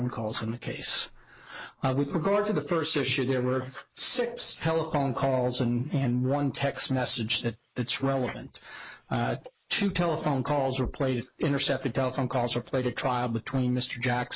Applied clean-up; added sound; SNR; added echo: neural mask model Resemble Enhance denoiser.